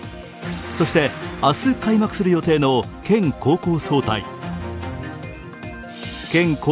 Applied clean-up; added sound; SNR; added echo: none; none; none; none.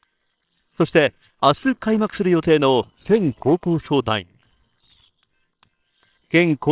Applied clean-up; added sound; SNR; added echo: neural separator model SepFormer WHAMR!.